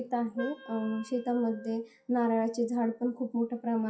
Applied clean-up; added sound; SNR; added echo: classical method WPE with log-MMSE.